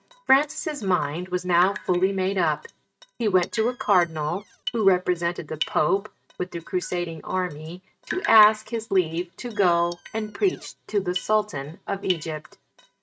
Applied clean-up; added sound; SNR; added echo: neural mask model RNNoise.